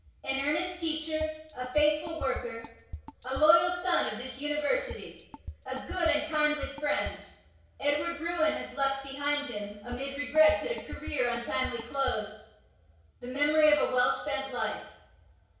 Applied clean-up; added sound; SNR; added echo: none; Drum kit; 13 dB; reverberation time 0.6 s.